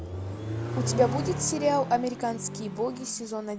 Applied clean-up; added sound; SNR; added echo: none; Accelerating, revving, vroom; 5 dB; none.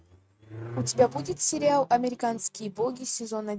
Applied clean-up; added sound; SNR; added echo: neural mask model RNNoise.